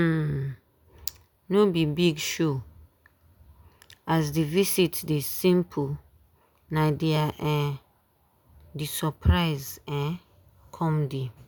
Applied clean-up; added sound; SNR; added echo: none; none; none; none.